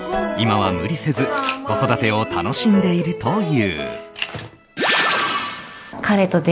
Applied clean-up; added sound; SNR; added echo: none; none; none; none.